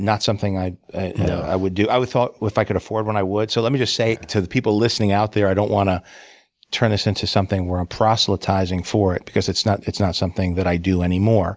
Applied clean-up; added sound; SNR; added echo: none; none; none; none.